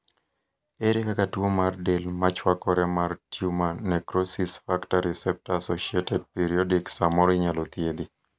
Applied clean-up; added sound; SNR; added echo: none; none; none; none.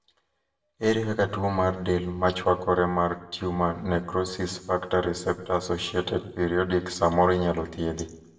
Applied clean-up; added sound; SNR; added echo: none; none; none; reverberation time 0.7 s.